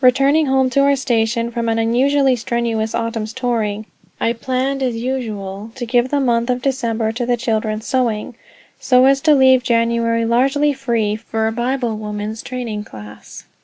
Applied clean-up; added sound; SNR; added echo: none; none; none; none.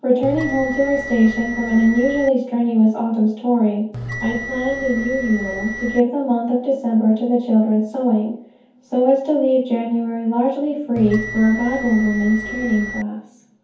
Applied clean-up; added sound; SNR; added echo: none; Bell; 10 dB; reverberation time 0.6 s.